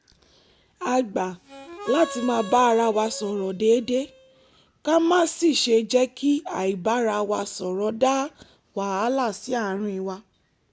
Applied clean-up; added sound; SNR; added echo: none; Harmonica; 15 dB; none.